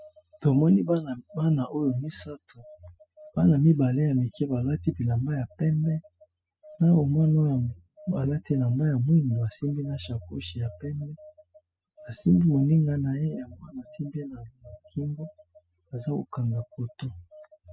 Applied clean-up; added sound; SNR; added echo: classical method spectral subtraction.